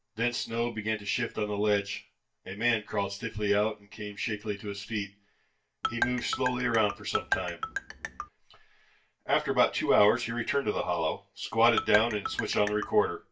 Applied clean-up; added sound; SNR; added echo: none; Marimba, xylophone; 5 dB; reverberation time 0.2 s.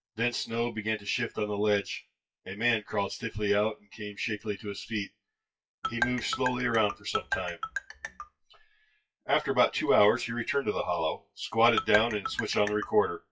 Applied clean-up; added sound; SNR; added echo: classical method WPE with log-MMSE.